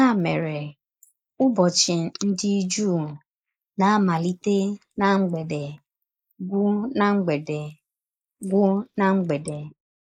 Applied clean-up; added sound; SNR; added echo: neural mask model Resemble Enhance denoiser.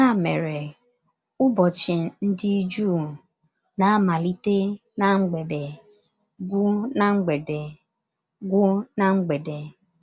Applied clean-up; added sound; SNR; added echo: none; none; none; none.